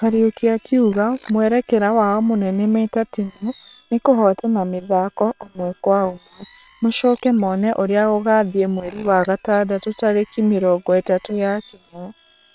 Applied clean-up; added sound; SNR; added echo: neural separator model SepFormer WHAM!.